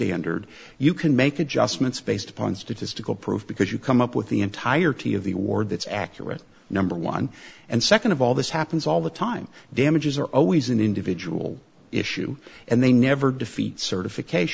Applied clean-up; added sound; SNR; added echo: none; none; none; none.